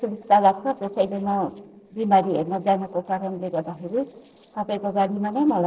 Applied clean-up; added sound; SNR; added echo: neural separator model SepFormer DNS4.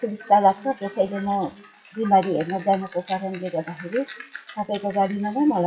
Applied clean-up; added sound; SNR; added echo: classical method WPE with log-MMSE.